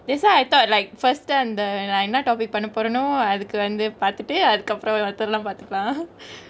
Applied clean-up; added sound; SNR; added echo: none; none; none; none.